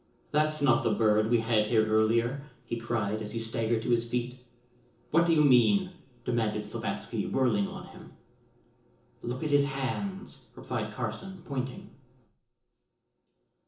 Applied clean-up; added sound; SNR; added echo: none; none; none; reverberation time 0.7 s.